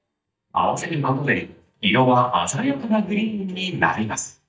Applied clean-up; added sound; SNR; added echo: neural mask model DeepFilterNet 3.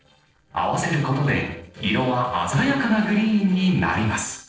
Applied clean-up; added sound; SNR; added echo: neural separator model SepFormer DNS4.